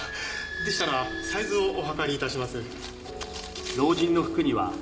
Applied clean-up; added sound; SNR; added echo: none; Squeak / Idling; 12 dB; reverberation time 1.3 s.